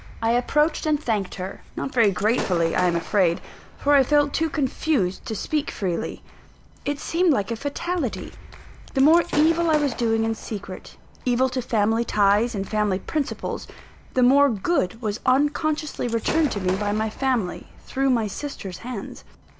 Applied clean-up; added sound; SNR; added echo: none; Clapping + Gunshot, gunfire / Fireworks; 15 dB; none.